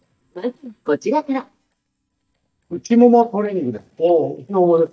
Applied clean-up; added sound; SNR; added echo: neural mask model DeepFilterNet 3.